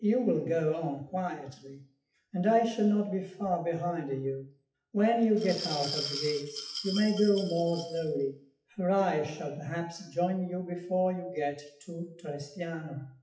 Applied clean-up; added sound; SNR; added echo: classical method WPE with log-MMSE.